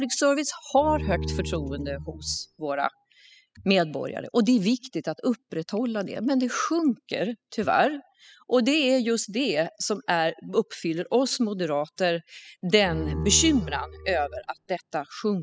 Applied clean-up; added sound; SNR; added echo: classical method spectral subtraction.